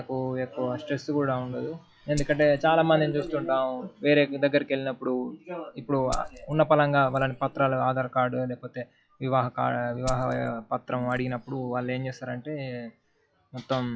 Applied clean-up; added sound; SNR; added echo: classical method log-MMSE.